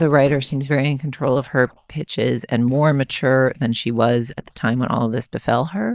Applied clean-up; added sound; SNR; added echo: neural mask model DeepFilterNet 3.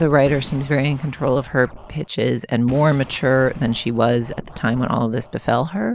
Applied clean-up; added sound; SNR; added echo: none; Boom + Scratching (performance technique); 19 dB; none.